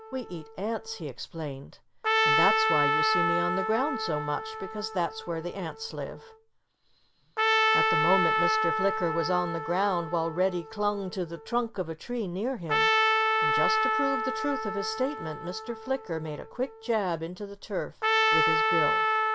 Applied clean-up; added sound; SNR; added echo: none; Trumpet; -2 dB; none.